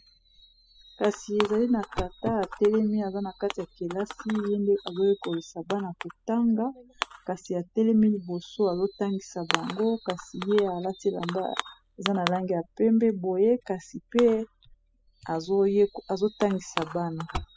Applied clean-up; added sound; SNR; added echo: classical method spectral subtraction.